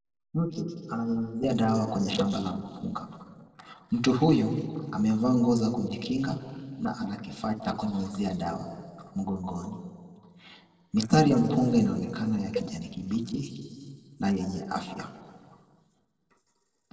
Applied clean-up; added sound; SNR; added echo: neural separator model SepFormer DNS4.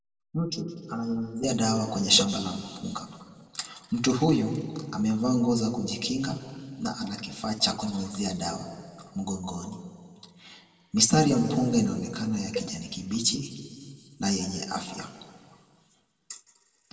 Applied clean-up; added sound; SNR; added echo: none; Cowbell; 12 dB; reverberation time 1.7 s.